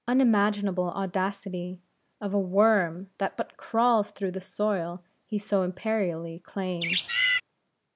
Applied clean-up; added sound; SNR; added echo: none; Bird; -2 dB; none.